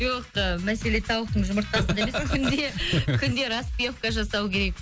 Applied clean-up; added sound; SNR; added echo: none; none; none; none.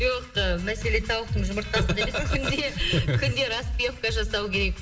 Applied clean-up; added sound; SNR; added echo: none; none; none; reverberation time 1.7 s.